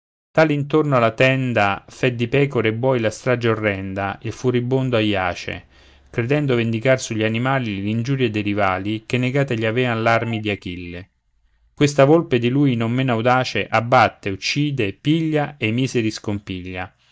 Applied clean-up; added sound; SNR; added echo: neural mask model DeepFilterNet 3.